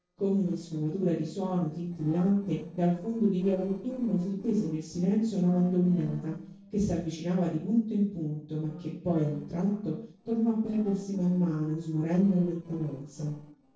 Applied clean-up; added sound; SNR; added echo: neural separator model SepFormer DNS4.